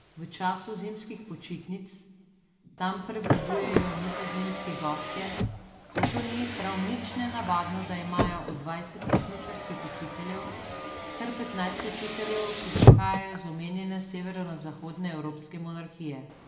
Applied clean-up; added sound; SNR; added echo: none; Car; -5 dB; reverberation time 1.3 s.